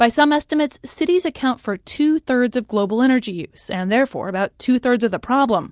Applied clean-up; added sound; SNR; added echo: none; none; none; none.